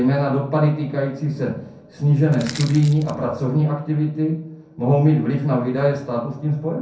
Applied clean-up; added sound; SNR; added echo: none; Crushing; 17 dB; reverberation time 0.5 s.